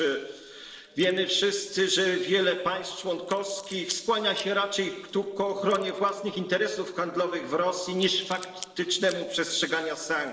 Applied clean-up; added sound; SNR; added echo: neural separator model SepFormer DNS4.